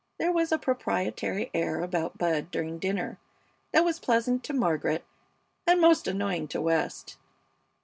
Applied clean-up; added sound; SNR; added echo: none; none; none; none.